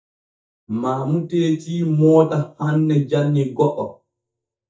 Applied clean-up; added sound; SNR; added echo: neural mask model DeepFilterNet 3.